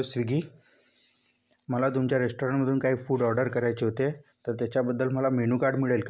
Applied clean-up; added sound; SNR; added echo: none; none; none; none.